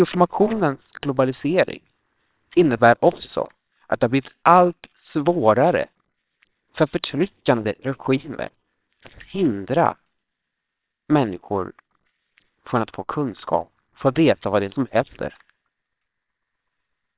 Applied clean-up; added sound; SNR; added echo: neural separator model SepFormer WHAMR!.